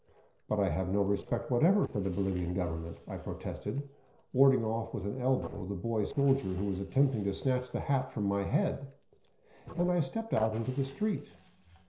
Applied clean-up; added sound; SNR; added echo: neural separator model SepFormer DNS4.